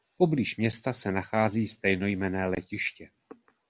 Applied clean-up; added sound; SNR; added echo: none; none; none; none.